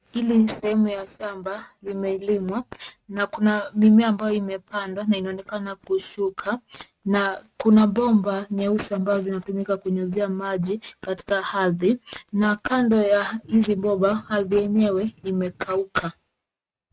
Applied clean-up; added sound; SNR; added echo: neural mask model RNNoise.